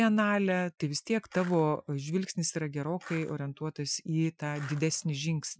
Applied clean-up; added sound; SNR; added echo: classical method Wiener filter.